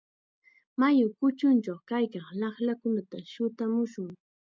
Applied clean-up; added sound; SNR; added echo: none; none; none; none.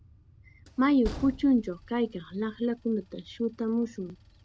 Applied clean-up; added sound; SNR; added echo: none; Train; 16 dB; none.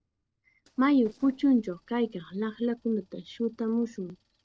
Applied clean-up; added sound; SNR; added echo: neural separator model SepFormer DNS4.